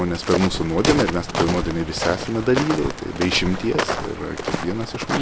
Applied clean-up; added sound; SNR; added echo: none; Walk, footsteps; 3 dB; none.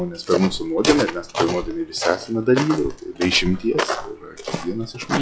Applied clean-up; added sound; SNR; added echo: classical method log-MMSE.